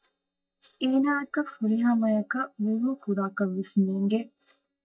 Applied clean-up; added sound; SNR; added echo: neural mask model DeepFilterNet 3.